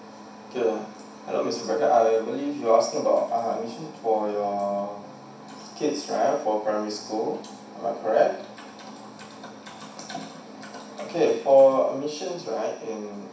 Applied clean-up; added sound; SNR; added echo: none; none; none; reverberation time 0.6 s.